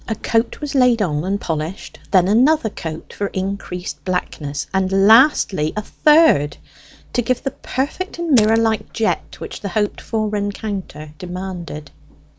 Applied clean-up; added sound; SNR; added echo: none; Fire; 15 dB; none.